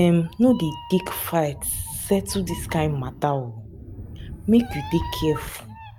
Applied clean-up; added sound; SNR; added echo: none; Meow; 12 dB; none.